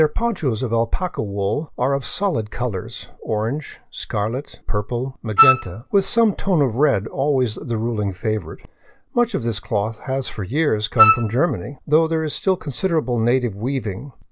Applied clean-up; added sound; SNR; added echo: none; Wind instrument, woodwind instrument; -2 dB; none.